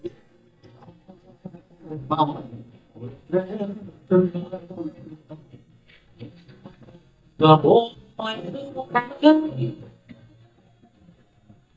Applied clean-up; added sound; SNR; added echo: neural mask model DeepFilterNet 3.